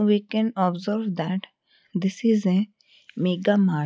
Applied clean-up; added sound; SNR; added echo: none; none; none; none.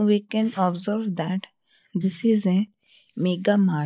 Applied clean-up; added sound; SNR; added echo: neural mask model Resemble Enhance denoiser.